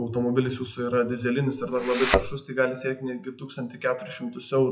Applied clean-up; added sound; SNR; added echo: classical method WPE with log-MMSE.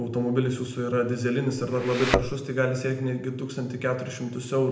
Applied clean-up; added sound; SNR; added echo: none; Thump, thud; 1 dB; reverberation time 0.8 s.